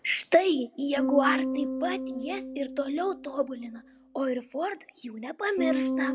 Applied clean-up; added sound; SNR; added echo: none; Bass guitar; 4 dB; none.